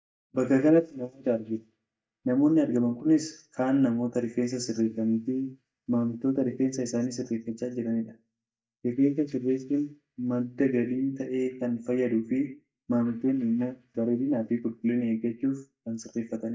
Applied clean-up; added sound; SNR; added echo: neural mask model DeepFilterNet 3.